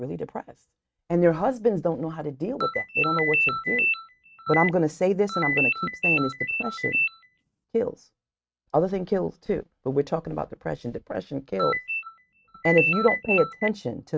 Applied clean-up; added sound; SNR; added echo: neural mask model RNNoise.